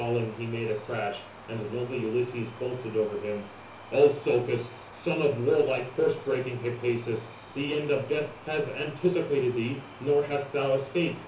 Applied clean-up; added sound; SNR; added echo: none; Cricket; 9 dB; reverberation time 0.6 s.